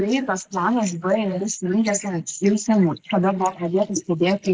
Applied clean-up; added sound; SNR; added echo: neural mask model Resemble Enhance denoiser.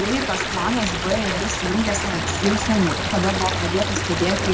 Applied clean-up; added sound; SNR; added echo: none; Stream; 1 dB; none.